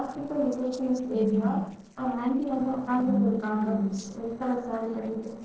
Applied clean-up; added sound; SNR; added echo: neural separator model SepFormer DNS4.